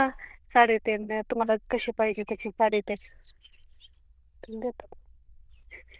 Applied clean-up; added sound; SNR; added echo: neural diffusion model UNIVERSE++.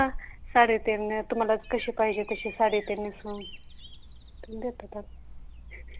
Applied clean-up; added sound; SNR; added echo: none; Bird vocalization, bird call, bird song; 13 dB; none.